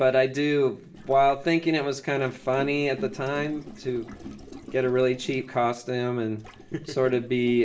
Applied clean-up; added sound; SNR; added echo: none; Gurgling; 18 dB; reverberation time 0.4 s.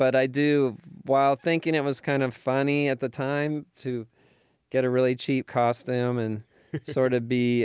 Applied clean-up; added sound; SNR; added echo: none; none; none; none.